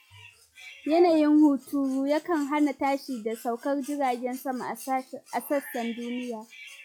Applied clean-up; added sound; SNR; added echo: classical method log-MMSE.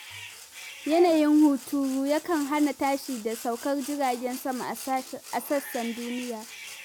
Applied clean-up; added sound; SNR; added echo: none; Bathtub (filling or washing) / Cat + Sawing; 15 dB; none.